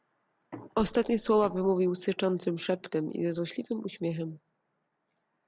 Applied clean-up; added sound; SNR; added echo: none; Car; 16 dB; none.